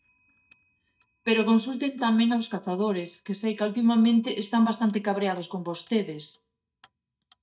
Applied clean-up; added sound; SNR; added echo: neural mask model DeepFilterNet 3.